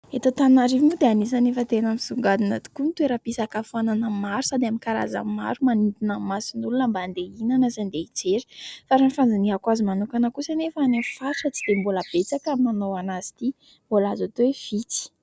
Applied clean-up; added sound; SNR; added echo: none; Bird; 13 dB; none.